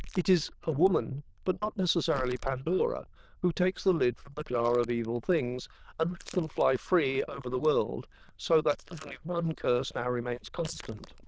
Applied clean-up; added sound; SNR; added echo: neural diffusion model UNIVERSE++.